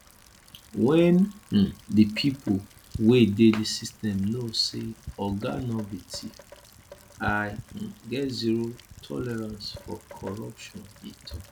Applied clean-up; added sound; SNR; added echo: none; Rain; 19 dB; none.